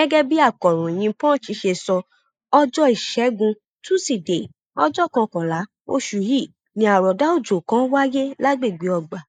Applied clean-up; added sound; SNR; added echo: neural mask model Resemble Enhance denoiser.